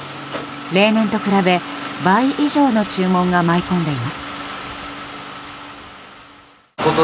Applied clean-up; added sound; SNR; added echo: none; none; none; none.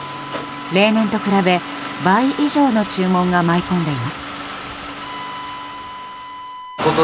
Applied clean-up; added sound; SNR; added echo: none; Bowed string instrument; 16 dB; none.